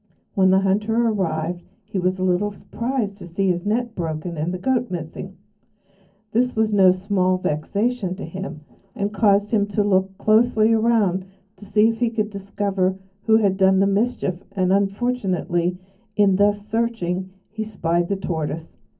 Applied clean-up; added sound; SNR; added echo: none; none; none; reverberation time 0.3 s.